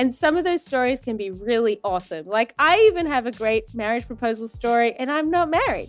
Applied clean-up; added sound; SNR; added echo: none; none; none; none.